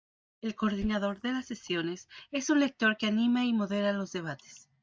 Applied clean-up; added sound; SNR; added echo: neural mask model DeepFilterNet 3.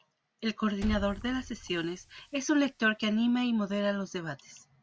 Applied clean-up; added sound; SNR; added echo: none; Liquid; 14 dB; none.